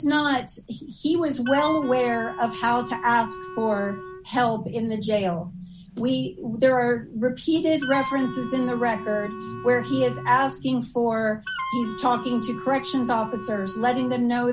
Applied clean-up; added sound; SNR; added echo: none; Wind instrument, woodwind instrument; 11 dB; none.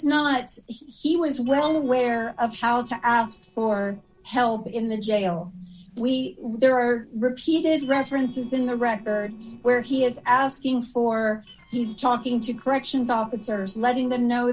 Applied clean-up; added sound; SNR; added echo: neural separator model SepFormer DNS4.